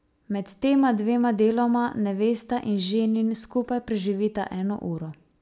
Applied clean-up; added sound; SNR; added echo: none; none; none; none.